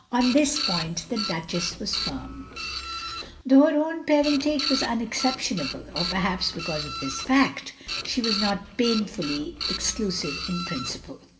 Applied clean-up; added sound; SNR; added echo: none; Printer; 7 dB; reverberation time 1.4 s.